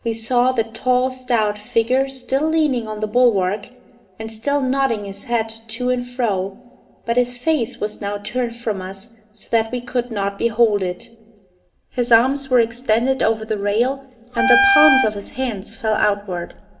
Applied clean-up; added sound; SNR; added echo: none; Wind instrument, woodwind instrument; -3 dB; reverberation time 1.3 s.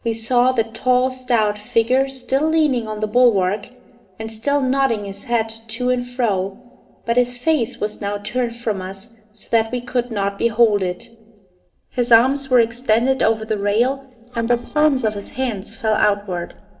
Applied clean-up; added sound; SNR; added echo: neural separator model SepFormer DNS4.